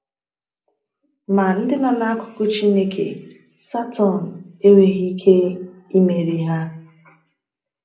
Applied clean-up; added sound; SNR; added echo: none; none; none; reverberation time 0.4 s.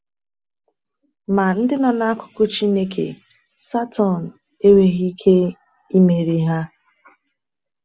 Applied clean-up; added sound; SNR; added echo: none; none; none; none.